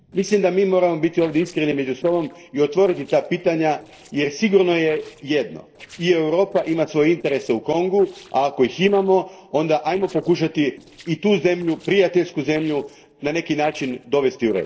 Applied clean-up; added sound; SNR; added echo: neural separator model SepFormer DNS4.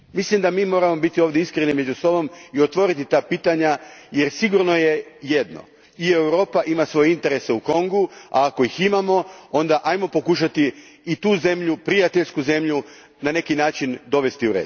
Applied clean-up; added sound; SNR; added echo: none; none; none; none.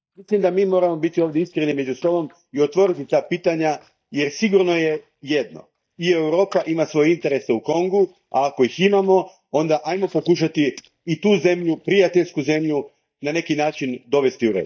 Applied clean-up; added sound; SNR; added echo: neural mask model DeepFilterNet 3.